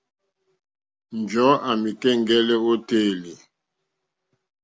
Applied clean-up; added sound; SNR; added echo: none; none; none; none.